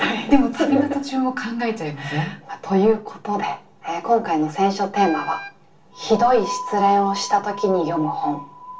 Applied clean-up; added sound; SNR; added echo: none; Wind instrument, woodwind instrument; 16 dB; reverberation time 0.3 s.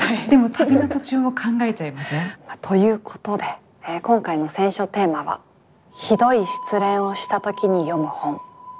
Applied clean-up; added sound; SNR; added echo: none; none; none; none.